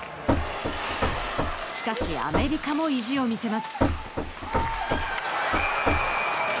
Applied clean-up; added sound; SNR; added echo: none; Knock / Wood; 2 dB; none.